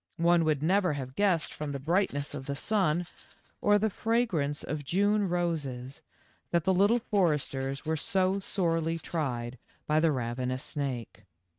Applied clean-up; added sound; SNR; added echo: neural mask model RNNoise.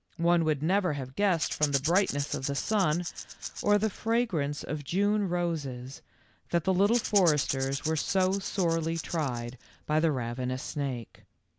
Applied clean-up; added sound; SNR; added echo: neural mask model Resemble Enhance denoiser.